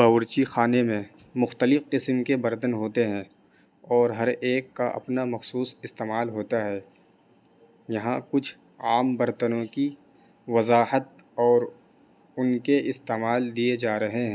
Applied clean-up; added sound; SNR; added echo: none; none; none; none.